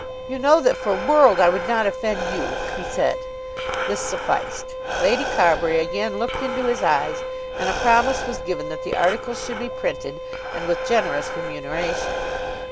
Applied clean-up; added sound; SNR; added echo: none; Breathing + Bowed string instrument; 5 dB; none.